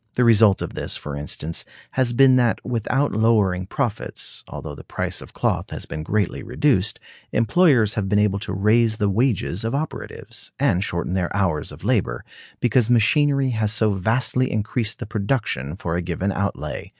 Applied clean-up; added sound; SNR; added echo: none; none; none; none.